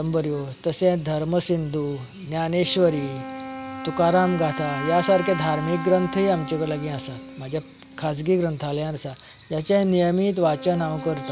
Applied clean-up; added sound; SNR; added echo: none; Wind instrument, woodwind instrument; 12 dB; none.